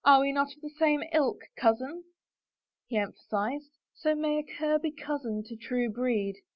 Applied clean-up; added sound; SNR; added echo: none; none; none; none.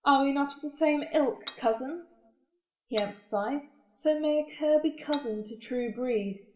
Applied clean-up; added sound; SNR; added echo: none; Cutlery, silverware / Dishes, pots, and pans; 14 dB; reverberation time 0.6 s.